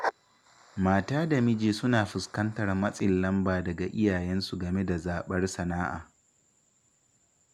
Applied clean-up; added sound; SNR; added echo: none; none; none; none.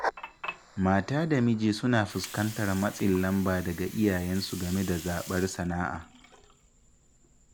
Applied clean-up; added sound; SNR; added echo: none; Water; 17 dB; none.